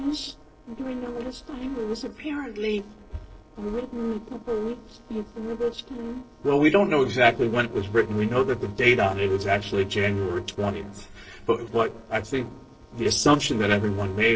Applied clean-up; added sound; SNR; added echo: neural separator model SepFormer DNS4.